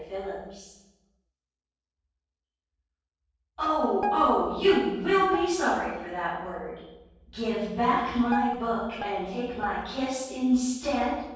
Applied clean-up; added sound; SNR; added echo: neural separator model SepFormer DNS4.